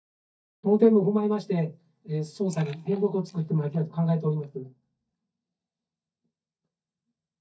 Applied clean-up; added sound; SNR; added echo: neural mask model DeepFilterNet 3.